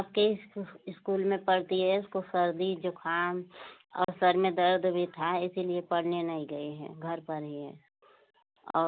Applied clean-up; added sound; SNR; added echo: none; none; none; none.